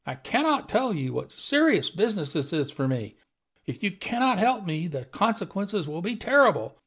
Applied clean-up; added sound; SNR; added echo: none; none; none; none.